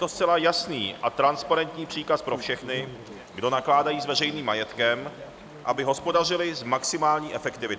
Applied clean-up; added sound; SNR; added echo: none; Chatter / Stream; 18 dB; none.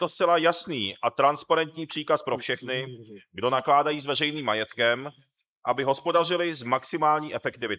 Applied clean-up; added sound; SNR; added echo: neural mask model Resemble Enhance denoiser.